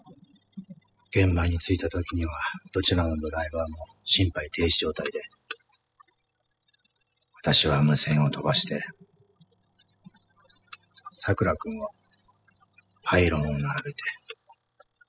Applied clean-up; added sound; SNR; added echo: classical method spectral subtraction.